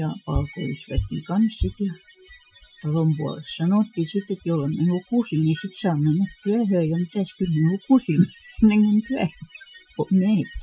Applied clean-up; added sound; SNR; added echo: classical method Wiener filter.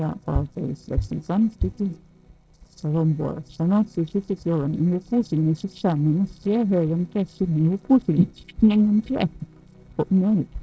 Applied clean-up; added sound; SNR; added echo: neural separator model SepFormer DNS4.